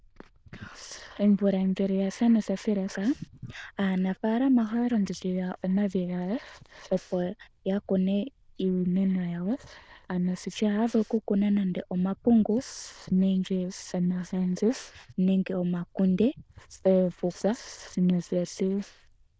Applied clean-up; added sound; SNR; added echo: neural diffusion model UNIVERSE++.